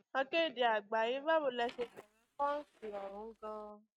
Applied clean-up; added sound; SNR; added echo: neural mask model RNNoise.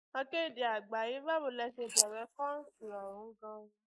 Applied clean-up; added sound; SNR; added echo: neural mask model Resemble Enhance denoiser.